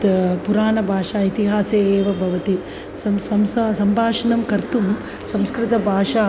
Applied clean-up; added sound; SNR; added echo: none; none; none; none.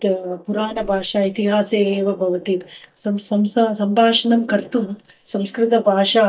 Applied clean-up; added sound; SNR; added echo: neural mask model DeepFilterNet 3.